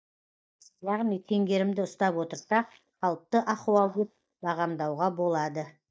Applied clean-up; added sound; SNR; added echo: neural mask model DeepFilterNet 3.